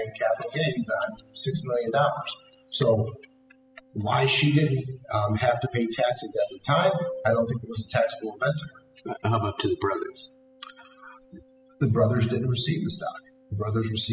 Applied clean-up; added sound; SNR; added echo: classical method spectral subtraction.